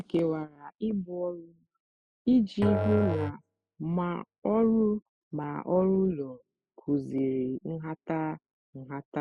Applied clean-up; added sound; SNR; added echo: classical method spectral subtraction.